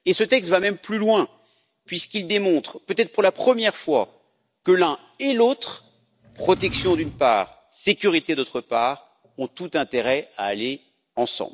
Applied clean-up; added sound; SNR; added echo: none; Drawer open or close; 14 dB; none.